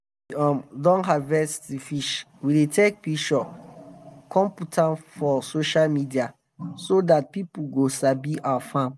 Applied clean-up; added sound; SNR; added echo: none; none; none; none.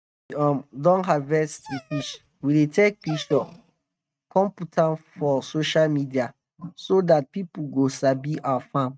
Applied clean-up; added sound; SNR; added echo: neural mask model RNNoise.